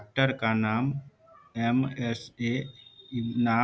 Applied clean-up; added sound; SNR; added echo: none; none; none; none.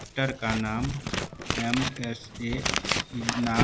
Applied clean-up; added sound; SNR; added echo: none; Scissors; 1 dB; none.